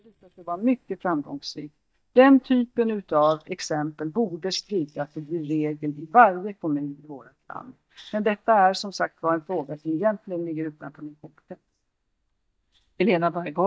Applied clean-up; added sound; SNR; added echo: neural mask model DeepFilterNet 3.